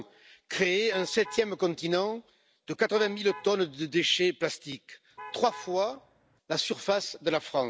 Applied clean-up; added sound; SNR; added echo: none; Alarm / Truck; 18 dB; none.